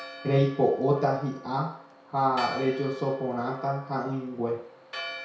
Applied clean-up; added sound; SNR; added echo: none; Church bell; 14 dB; reverberation time 0.6 s.